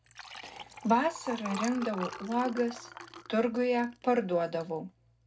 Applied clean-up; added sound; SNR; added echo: none; Liquid; 14 dB; reverberation time 0.3 s.